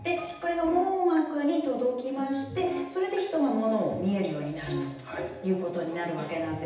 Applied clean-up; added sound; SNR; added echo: none; none; none; reverberation time 0.9 s.